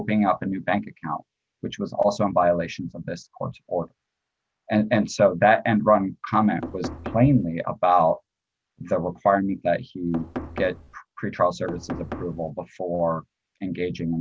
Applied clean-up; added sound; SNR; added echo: none; Knock; 10 dB; none.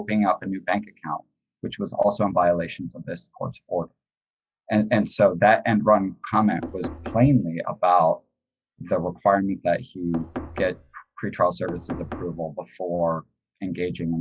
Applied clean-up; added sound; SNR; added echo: classical method log-MMSE.